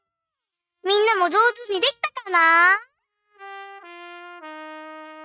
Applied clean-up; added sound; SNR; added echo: neural mask model RNNoise.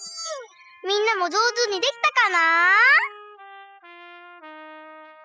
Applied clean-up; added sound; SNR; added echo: classical method spectral subtraction.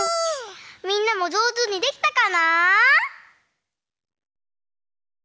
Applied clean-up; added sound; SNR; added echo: none; none; none; none.